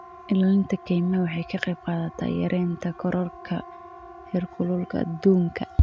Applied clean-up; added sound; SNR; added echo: none; Siren; 19 dB; none.